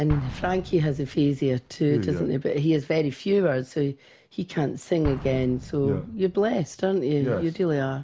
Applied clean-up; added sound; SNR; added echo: none; Explosion; 16 dB; none.